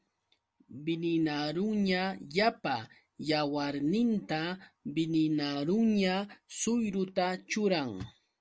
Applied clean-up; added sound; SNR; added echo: none; none; none; none.